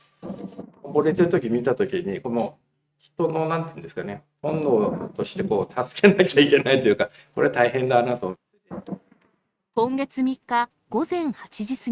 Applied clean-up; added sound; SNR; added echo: neural mask model RNNoise.